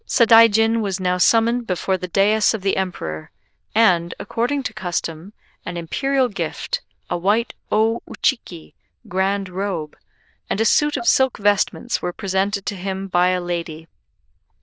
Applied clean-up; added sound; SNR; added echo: neural diffusion model UNIVERSE++.